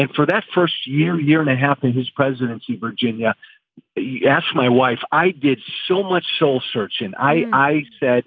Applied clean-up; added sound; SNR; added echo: none; none; none; none.